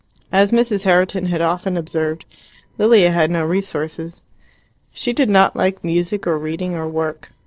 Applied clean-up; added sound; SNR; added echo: neural separator model SepFormer DNS4.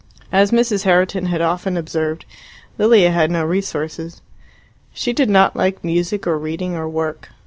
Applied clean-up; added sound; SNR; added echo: none; none; none; none.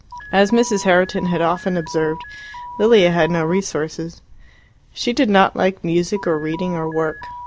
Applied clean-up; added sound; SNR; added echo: none; Alarm; 17 dB; none.